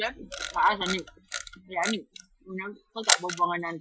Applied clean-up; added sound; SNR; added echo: classical method Wiener filter.